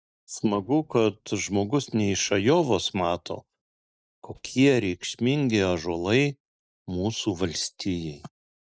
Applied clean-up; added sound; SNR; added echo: neural mask model DeepFilterNet 3.